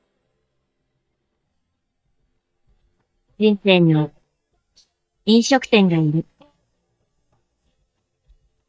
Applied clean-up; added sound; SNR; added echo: neural mask model DeepFilterNet 3.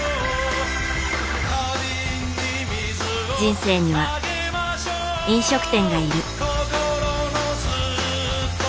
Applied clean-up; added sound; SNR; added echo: none; none; none; none.